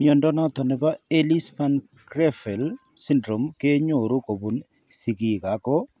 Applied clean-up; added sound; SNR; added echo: none; none; none; none.